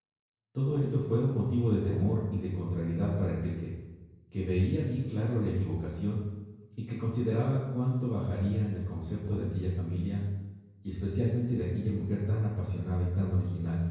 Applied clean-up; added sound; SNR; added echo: none; Brass instrument; 15 dB; reverberation time 1.0 s.